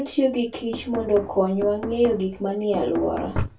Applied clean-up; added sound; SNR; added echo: none; Knock; 13 dB; reverberation time 0.2 s.